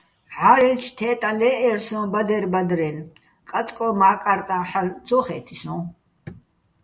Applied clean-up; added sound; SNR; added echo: none; none; none; none.